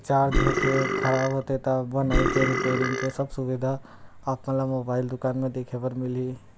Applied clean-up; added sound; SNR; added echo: none; Burping, eructation; 0 dB; none.